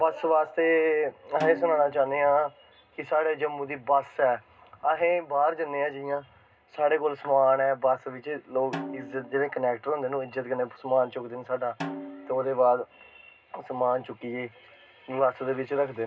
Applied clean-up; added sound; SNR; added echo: none; Snare drum; 15 dB; reverberation time 0.2 s.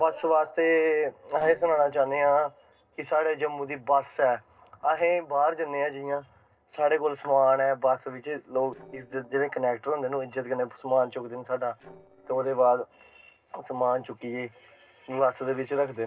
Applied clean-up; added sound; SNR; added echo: neural separator model SepFormer DNS4.